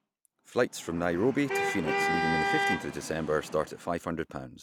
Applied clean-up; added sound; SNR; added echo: none; Traffic noise, roadway noise / Vehicle horn, car horn, honking; 2 dB; none.